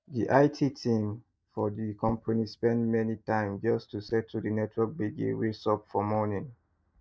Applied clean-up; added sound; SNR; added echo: neural mask model DeepFilterNet 3.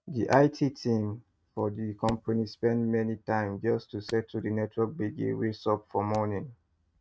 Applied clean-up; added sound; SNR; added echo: neural mask model RNNoise.